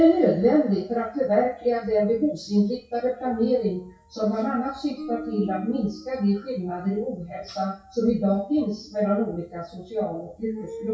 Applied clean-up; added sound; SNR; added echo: classical method WPE with log-MMSE.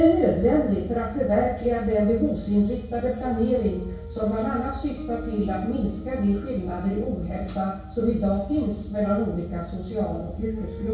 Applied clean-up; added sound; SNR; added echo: none; Guitar; 20 dB; reverberation time 0.6 s.